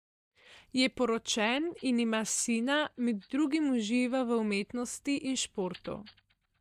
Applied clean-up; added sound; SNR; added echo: neural mask model DeepFilterNet 3.